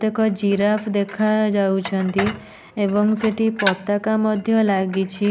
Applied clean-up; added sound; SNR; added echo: none; Dishes, pots, and pans; 13 dB; none.